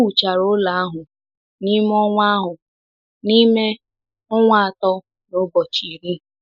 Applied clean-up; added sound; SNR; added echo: neural mask model Resemble Enhance denoiser.